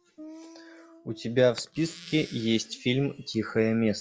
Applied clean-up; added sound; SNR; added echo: classical method log-MMSE.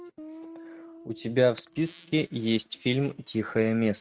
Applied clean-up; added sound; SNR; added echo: neural mask model RNNoise.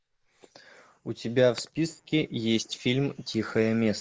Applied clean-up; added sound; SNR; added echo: neural mask model Resemble Enhance denoiser.